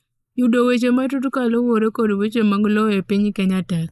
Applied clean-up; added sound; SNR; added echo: neural mask model Resemble Enhance denoiser.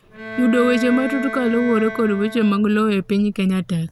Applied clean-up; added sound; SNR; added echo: none; Bowed string instrument; 12 dB; none.